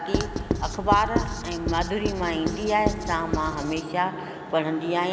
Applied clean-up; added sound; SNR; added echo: none; Writing; 3 dB; none.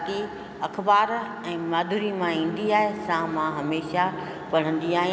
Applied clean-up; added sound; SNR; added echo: none; none; none; none.